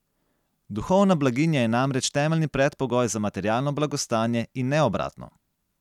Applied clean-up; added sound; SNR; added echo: none; none; none; none.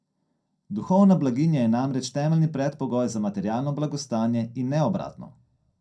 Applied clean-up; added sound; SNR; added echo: none; none; none; reverberation time 0.2 s.